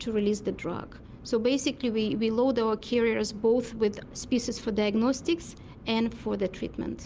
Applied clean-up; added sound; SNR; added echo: none; none; none; none.